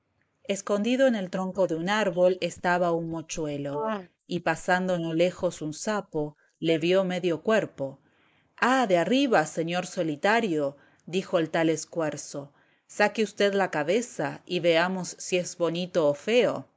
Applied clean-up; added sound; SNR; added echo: neural mask model Resemble Enhance denoiser.